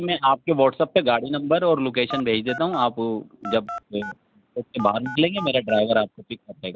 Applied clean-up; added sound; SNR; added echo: none; Telephone; 13 dB; none.